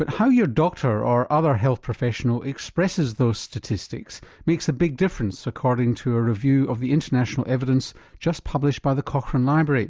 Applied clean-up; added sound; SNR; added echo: none; none; none; none.